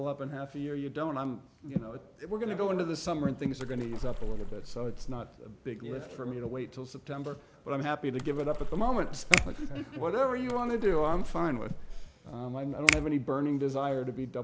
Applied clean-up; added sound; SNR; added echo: none; Splash, splatter + Finger snapping; 0 dB; none.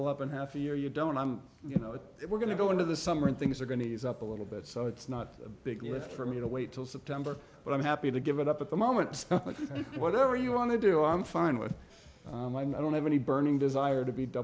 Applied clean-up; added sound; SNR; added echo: none; none; none; none.